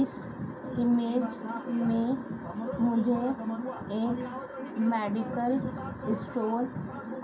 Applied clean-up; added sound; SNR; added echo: none; none; none; reverberation time 0.3 s.